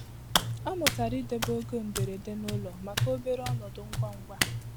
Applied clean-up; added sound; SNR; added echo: none; Hands; -2 dB; none.